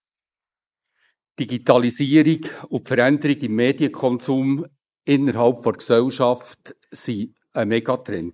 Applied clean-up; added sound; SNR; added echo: neural mask model Resemble Enhance denoiser.